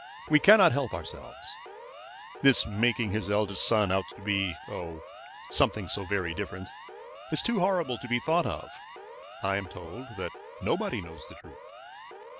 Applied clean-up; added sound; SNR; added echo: none; Siren; 15 dB; none.